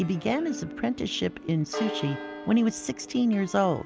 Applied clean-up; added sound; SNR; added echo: none; Church bell; 13 dB; none.